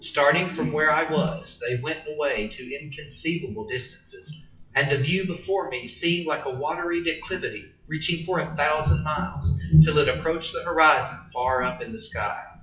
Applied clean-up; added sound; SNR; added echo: classical method WPE with log-MMSE.